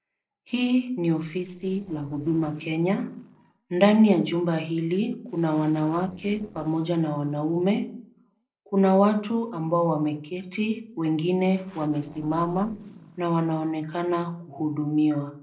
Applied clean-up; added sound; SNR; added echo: neural separator model SepFormer DNS4.